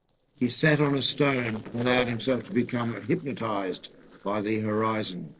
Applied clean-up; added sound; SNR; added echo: neural separator model SepFormer DNS4.